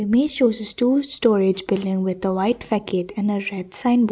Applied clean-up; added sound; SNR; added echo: none; none; none; none.